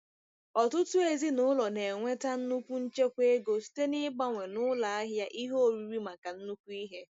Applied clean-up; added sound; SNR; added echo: none; none; none; none.